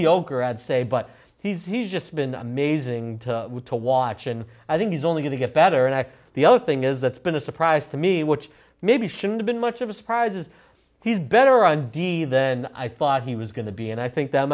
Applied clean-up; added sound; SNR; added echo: none; none; none; none.